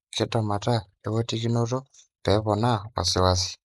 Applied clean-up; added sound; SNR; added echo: neural mask model Resemble Enhance denoiser.